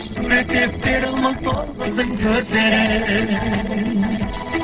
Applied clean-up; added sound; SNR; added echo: neural separator model SepFormer DNS4.